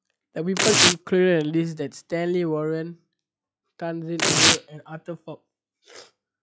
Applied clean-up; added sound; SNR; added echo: classical method log-MMSE.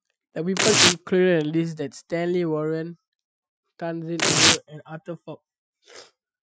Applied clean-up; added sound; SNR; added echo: classical method Wiener filter.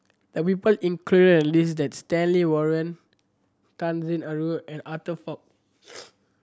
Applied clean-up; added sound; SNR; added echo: none; none; none; none.